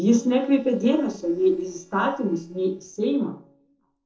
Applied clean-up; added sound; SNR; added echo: neural separator model SepFormer DNS4.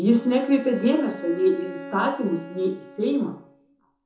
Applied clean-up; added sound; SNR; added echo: none; Bowed string instrument; 15 dB; reverberation time 0.5 s.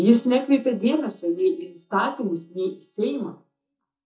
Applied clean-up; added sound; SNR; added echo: neural mask model DeepFilterNet 3.